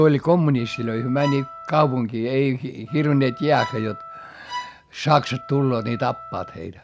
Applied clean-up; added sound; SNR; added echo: none; Bowed string instrument + Wind instrument, woodwind instrument; 16 dB; none.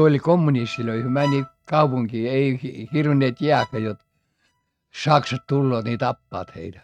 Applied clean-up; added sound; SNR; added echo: neural mask model RNNoise.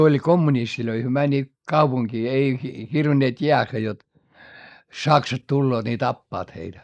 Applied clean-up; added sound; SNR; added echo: neural mask model Resemble Enhance denoiser.